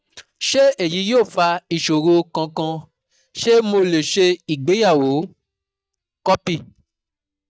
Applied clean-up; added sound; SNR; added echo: neural mask model DeepFilterNet 3.